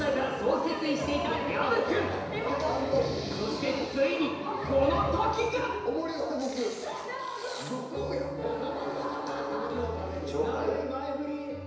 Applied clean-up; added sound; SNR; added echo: none; none; none; reverberation time 1.0 s.